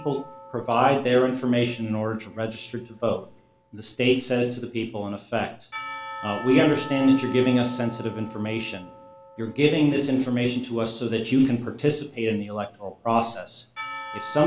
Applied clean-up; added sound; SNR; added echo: none; Church bell / Percussion; 17 dB; none.